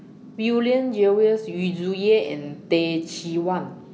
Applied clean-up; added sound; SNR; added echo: none; none; none; none.